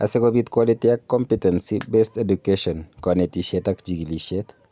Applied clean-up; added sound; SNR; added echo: none; none; none; none.